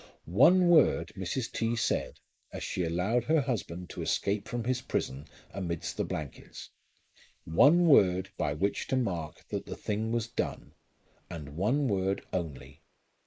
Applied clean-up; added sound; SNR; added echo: neural mask model Resemble Enhance denoiser.